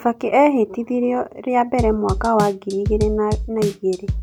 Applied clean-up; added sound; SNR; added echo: none; Drum / Drum kit; 6 dB; none.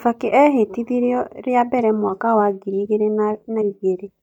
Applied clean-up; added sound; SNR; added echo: neural mask model DeepFilterNet 3.